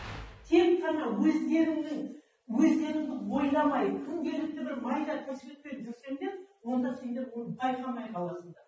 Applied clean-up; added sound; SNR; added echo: none; none; none; none.